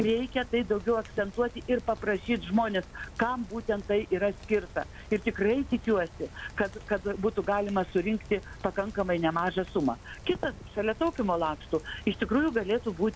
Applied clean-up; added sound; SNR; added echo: none; Rain; 16 dB; none.